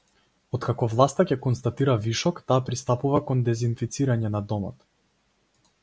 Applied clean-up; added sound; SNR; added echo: none; none; none; none.